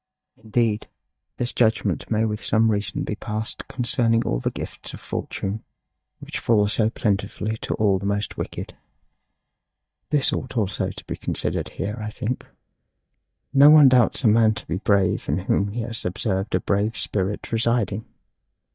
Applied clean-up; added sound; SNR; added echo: neural mask model DeepFilterNet 3.